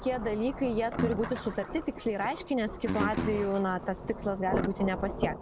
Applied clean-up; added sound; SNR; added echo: none; Rain / Thunderstorm + Guitar; 5 dB; none.